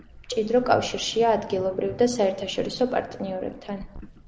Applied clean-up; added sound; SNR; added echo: none; Water + Cowbell; 19 dB; none.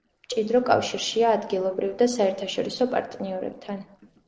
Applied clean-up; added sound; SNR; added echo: neural separator model SepFormer DNS4.